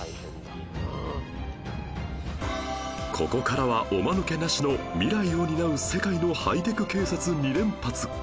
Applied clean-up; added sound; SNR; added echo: none; none; none; none.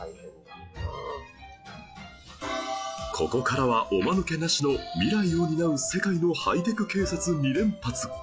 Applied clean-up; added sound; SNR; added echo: classical method log-MMSE.